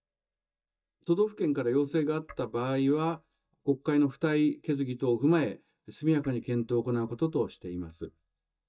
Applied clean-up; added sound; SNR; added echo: neural mask model DeepFilterNet 3.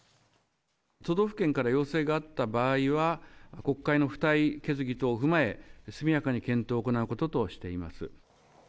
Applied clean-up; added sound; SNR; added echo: none; none; none; none.